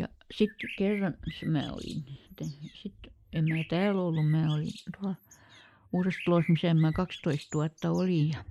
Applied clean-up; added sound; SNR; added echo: neural mask model Resemble Enhance denoiser.